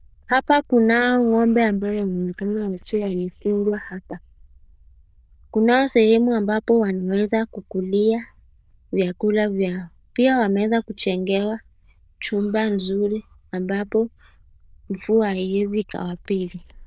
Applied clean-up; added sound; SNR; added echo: neural diffusion model UNIVERSE++.